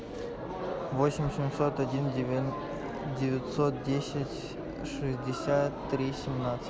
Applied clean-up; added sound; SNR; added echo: none; none; none; none.